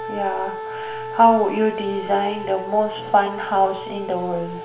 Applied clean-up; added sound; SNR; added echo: none; Wind instrument, woodwind instrument; 10 dB; reverberation time 0.6 s.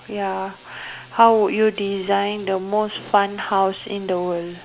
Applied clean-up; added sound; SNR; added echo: none; none; none; none.